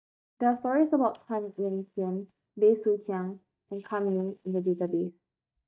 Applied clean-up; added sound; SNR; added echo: neural mask model DeepFilterNet 3.